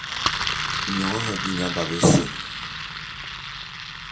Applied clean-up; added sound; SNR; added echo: none; Engine; 2 dB; reverberation time 0.5 s.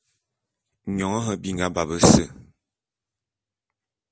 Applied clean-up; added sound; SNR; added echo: none; none; none; none.